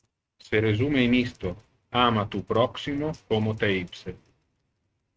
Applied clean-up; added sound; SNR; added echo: neural mask model RNNoise.